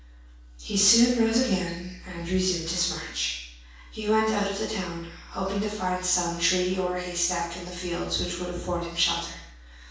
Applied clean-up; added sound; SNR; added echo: none; none; none; reverberation time 0.6 s.